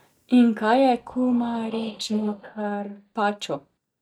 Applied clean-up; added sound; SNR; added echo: neural mask model DeepFilterNet 3.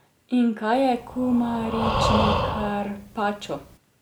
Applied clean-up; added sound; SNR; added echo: none; Breathing; 2 dB; none.